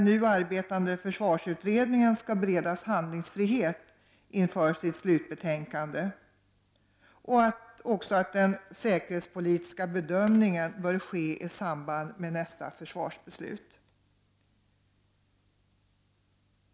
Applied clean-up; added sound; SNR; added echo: none; none; none; none.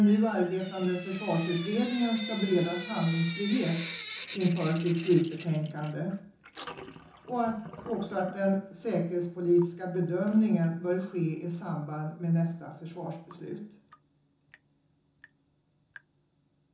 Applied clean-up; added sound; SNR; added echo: none; Drip / Sink (filling or washing); 13 dB; reverberation time 0.7 s.